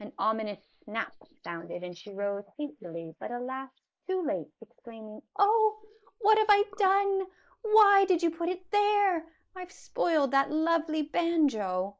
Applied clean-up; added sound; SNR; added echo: neural mask model Resemble Enhance denoiser.